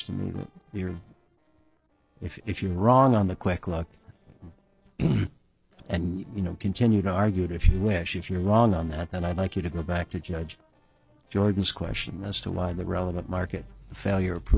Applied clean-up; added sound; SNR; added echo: neural separator model SepFormer DNS4.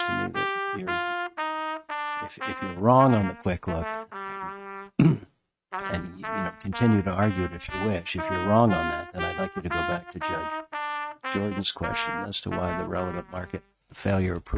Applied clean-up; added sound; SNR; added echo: neural mask model RNNoise.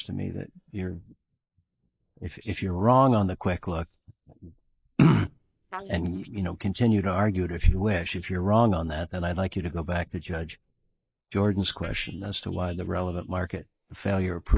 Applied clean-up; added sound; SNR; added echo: neural mask model Resemble Enhance denoiser.